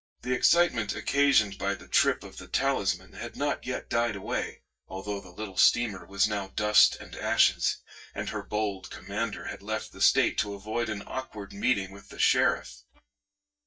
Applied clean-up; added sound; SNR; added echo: neural mask model DeepFilterNet 3.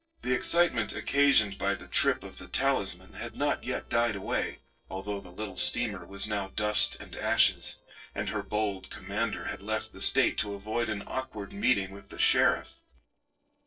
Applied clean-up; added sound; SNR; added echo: neural separator model SepFormer DNS4.